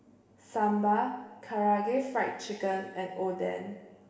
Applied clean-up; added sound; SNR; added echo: none; none; none; reverberation time 1.3 s.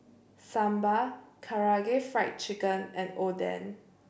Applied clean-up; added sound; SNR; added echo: none; none; none; none.